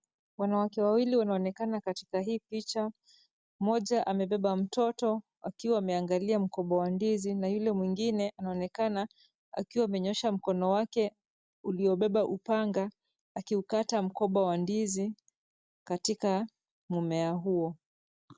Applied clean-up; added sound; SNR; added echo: none; none; none; none.